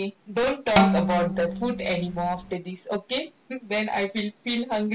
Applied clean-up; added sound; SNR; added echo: none; Bowed string instrument; -2 dB; none.